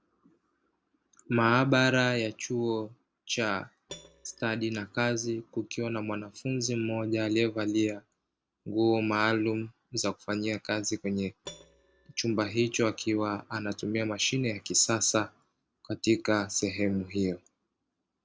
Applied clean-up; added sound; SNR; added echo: neural separator model SepFormer DNS4.